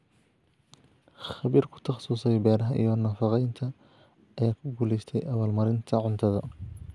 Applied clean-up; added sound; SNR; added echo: none; none; none; none.